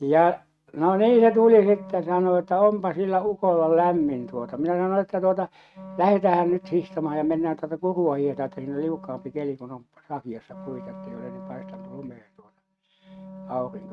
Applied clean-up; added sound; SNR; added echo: neural mask model RNNoise.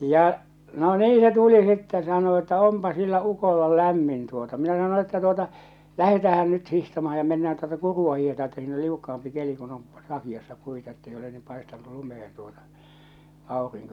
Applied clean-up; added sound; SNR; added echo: none; none; none; none.